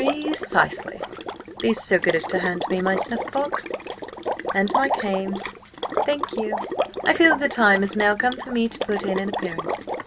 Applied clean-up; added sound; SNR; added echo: none; Water / Liquid; 5 dB; none.